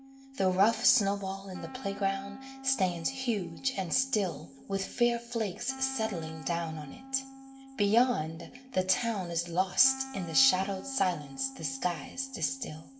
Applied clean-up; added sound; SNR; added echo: none; Wind instrument, woodwind instrument; 16 dB; reverberation time 0.7 s.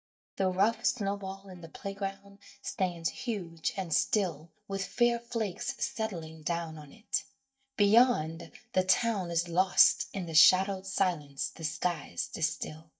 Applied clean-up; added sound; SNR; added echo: neural mask model DeepFilterNet 3.